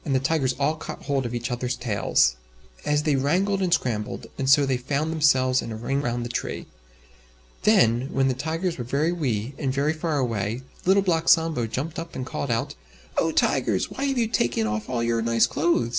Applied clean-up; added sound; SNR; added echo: none; none; none; none.